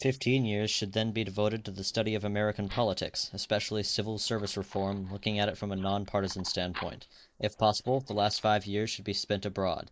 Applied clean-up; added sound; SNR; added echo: neural mask model Resemble Enhance denoiser.